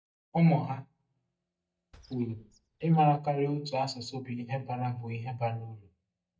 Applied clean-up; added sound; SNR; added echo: neural mask model DeepFilterNet 3.